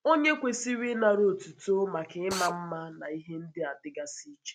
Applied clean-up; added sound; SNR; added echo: none; Drill; 9 dB; none.